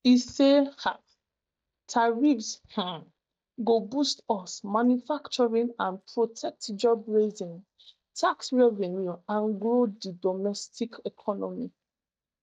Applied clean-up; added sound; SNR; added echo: neural mask model DeepFilterNet 3.